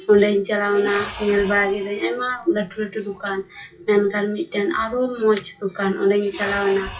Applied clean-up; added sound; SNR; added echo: classical method WPE with log-MMSE.